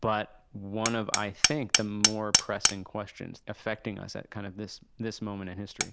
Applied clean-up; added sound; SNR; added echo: none; Hammer; -2 dB; none.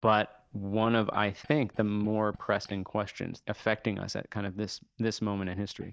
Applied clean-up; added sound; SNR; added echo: neural mask model DeepFilterNet 3.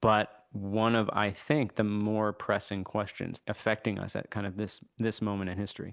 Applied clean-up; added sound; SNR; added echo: none; none; none; none.